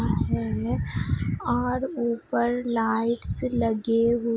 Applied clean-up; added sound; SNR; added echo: none; none; none; none.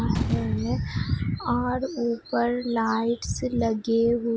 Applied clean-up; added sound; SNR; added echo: none; Slam; 14 dB; none.